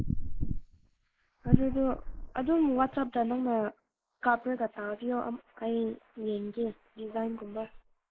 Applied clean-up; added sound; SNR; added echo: neural mask model Resemble Enhance denoiser.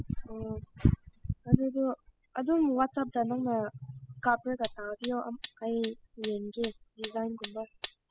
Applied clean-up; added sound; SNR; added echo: classical method spectral subtraction.